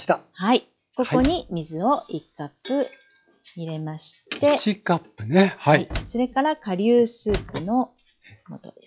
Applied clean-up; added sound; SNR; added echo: classical method log-MMSE.